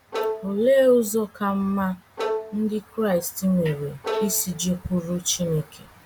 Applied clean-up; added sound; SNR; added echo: none; Bowed string instrument; 10 dB; none.